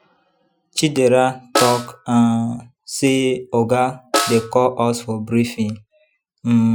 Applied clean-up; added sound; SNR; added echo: classical method Wiener filter.